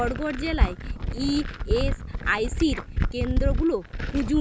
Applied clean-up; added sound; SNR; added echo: none; Glass; -1 dB; none.